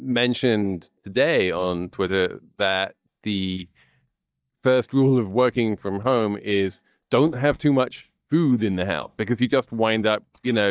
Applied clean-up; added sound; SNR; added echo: neural mask model DeepFilterNet 3.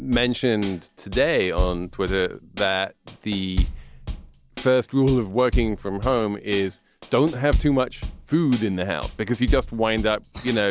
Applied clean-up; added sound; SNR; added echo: none; Drum kit; 7 dB; none.